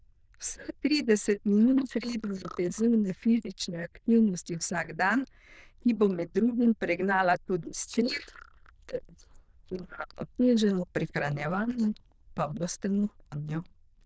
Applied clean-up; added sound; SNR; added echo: neural diffusion model UNIVERSE++.